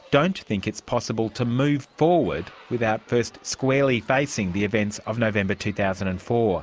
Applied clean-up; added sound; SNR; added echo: none; none; none; none.